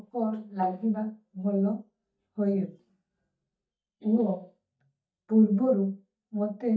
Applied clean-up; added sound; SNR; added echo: neural mask model DeepFilterNet 3.